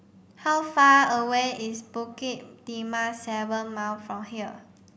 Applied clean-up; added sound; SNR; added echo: none; none; none; none.